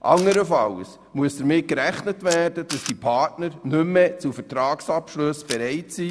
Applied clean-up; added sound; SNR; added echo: none; Camera; 17 dB; none.